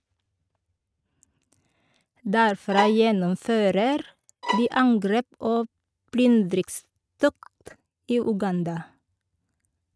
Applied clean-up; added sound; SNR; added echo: neural mask model RNNoise.